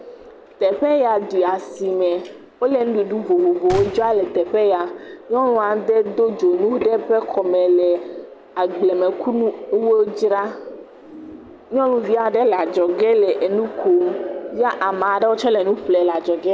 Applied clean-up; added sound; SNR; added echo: none; Gunshot, gunfire; 16 dB; none.